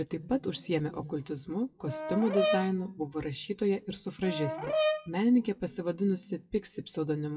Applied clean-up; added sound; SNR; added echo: classical method WPE with log-MMSE.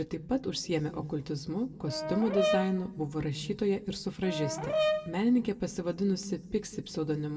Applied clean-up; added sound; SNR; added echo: none; Brass instrument; 2 dB; reverberation time 1.3 s.